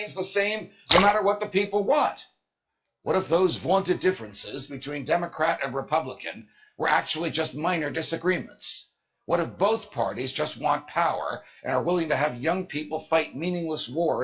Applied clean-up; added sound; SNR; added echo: classical method WPE with log-MMSE.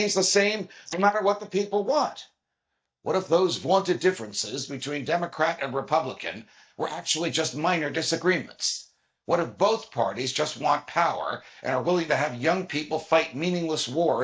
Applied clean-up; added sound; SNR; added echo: neural mask model DeepFilterNet 3.